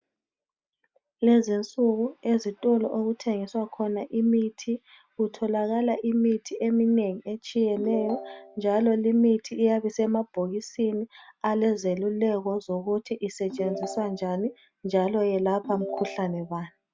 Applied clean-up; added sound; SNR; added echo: none; Ringtone / Chime; 11 dB; none.